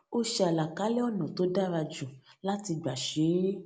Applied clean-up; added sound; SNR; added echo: none; none; none; none.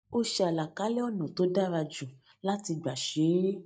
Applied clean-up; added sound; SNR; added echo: neural mask model DeepFilterNet 3.